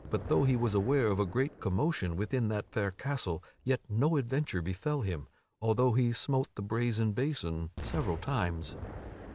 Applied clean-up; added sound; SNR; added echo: none; Explosion; 16 dB; none.